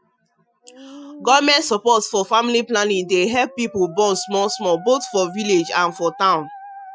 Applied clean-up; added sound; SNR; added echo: classical method Wiener filter.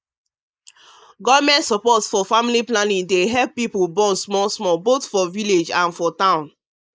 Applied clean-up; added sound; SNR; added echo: neural mask model Resemble Enhance denoiser.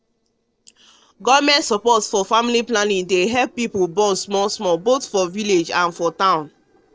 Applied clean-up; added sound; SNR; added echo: neural separator model SepFormer DNS4.